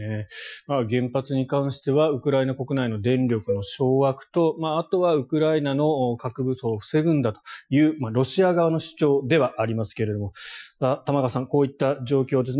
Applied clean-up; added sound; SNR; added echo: classical method Wiener filter.